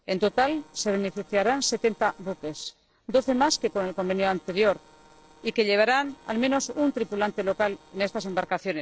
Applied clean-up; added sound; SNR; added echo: neural separator model SepFormer DNS4.